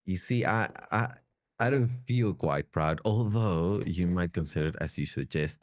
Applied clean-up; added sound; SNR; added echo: neural mask model DeepFilterNet 3.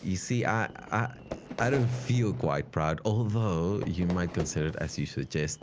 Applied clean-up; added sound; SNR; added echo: none; Fire / Fireworks; 14 dB; none.